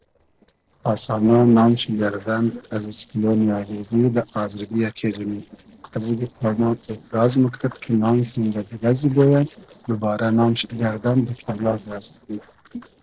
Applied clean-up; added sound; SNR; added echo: neural separator model SepFormer DNS4.